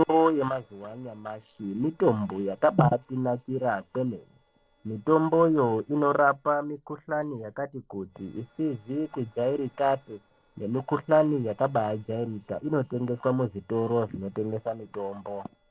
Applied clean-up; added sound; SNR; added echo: neural separator model SepFormer DNS4.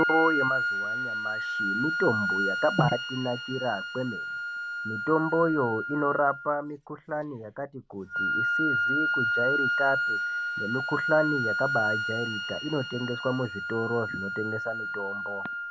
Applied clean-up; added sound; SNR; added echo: none; Wind instrument, woodwind instrument; 0 dB; none.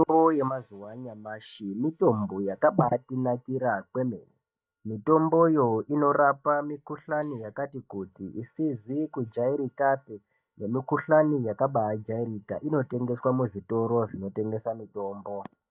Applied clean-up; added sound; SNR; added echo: neural mask model DeepFilterNet 3.